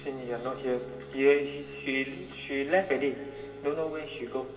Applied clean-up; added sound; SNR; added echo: none; Piano; 15 dB; reverberation time 2.0 s.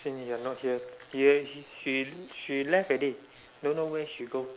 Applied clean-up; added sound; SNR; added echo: none; none; none; none.